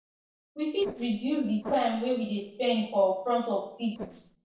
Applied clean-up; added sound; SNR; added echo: neural separator model SepFormer DNS4.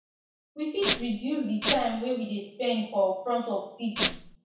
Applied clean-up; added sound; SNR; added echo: none; Squeak; 0 dB; reverberation time 0.6 s.